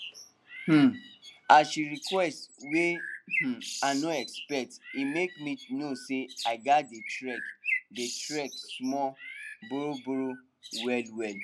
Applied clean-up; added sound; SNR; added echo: none; Bird; 10 dB; none.